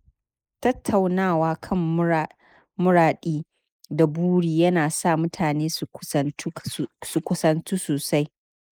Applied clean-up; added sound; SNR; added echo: neural mask model Resemble Enhance denoiser.